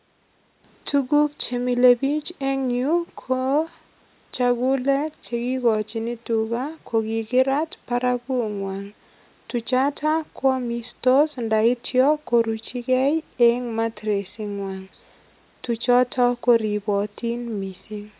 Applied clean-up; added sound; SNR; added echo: none; none; none; none.